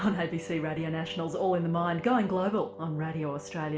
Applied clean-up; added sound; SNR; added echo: none; Wind instrument, woodwind instrument; 15 dB; reverberation time 0.4 s.